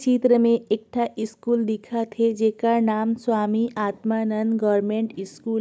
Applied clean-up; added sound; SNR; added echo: none; none; none; none.